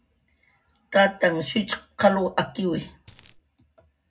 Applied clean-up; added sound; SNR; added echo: none; Coin (dropping); 19 dB; reverberation time 0.3 s.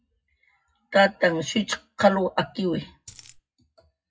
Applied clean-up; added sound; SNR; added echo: classical method WPE with log-MMSE.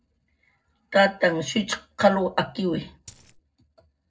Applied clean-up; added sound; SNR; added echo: neural separator model SepFormer DNS4.